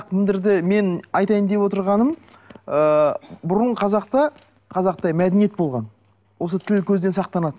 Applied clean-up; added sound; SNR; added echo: none; none; none; none.